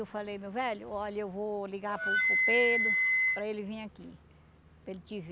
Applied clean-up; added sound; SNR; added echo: none; Wind instrument, woodwind instrument; -5 dB; none.